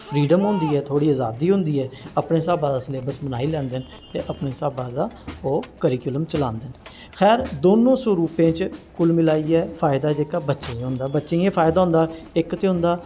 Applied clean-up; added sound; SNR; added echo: none; Crowd; 19 dB; none.